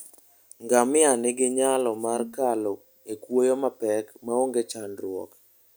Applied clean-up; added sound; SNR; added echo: none; Brass instrument; 16 dB; none.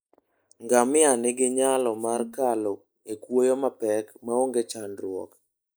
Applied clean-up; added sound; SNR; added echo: neural mask model Resemble Enhance denoiser.